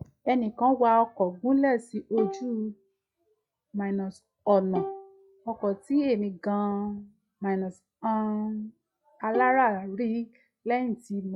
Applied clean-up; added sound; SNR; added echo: classical method log-MMSE.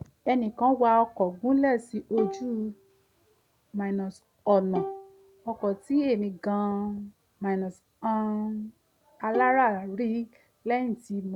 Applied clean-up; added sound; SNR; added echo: none; Bowed string instrument; 10 dB; none.